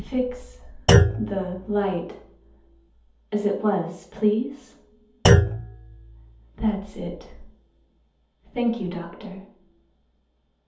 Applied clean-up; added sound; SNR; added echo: none; Thump, thud; -4 dB; reverberation time 0.6 s.